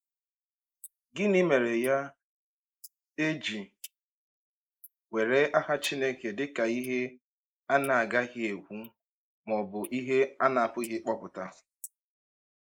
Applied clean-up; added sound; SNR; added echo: neural mask model Resemble Enhance denoiser.